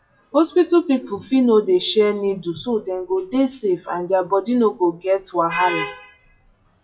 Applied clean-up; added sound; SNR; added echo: classical method WPE with log-MMSE.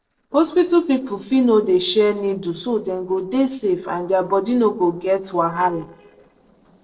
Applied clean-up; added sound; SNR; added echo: neural separator model SepFormer DNS4.